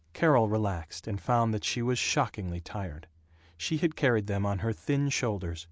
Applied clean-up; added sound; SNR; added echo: none; none; none; none.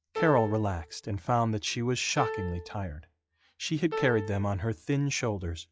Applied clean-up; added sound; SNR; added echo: classical method log-MMSE.